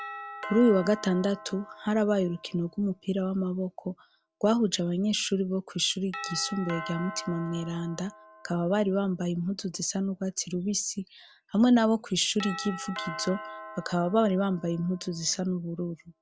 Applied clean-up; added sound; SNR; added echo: none; Doorbell; 15 dB; none.